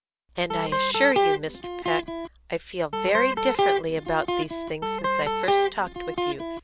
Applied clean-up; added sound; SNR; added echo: none; Electric guitar; -3 dB; none.